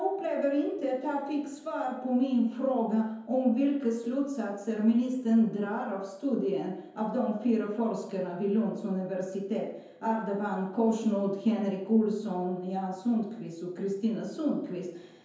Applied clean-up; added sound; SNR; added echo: none; none; none; reverberation time 0.9 s.